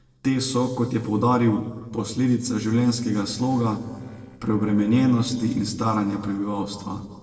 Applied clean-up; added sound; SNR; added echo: neural separator model SepFormer DNS4.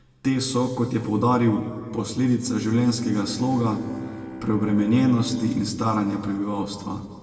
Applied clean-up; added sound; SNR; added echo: none; Bowed string instrument; 17 dB; reverberation time 1.7 s.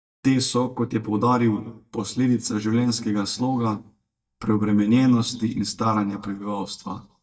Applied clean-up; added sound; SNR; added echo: neural mask model DeepFilterNet 3.